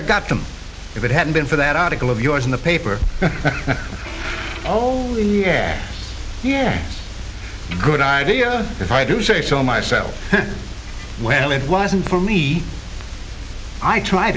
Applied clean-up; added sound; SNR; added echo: none; none; none; none.